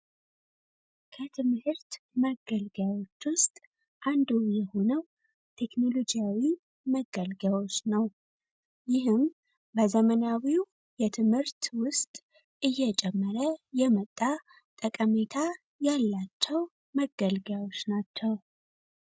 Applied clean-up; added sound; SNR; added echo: none; none; none; none.